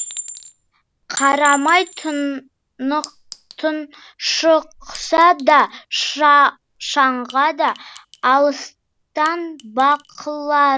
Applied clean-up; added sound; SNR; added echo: none; Chink, clink; 18 dB; none.